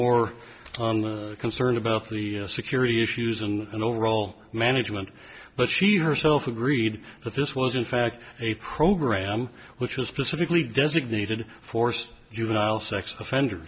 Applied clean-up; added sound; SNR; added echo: none; none; none; none.